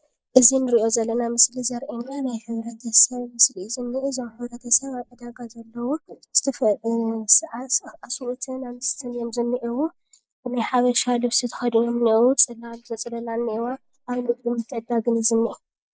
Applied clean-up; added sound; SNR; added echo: neural mask model Resemble Enhance denoiser.